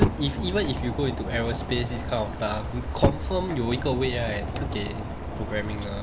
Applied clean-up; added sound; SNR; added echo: none; Fire + Rain; 1 dB; none.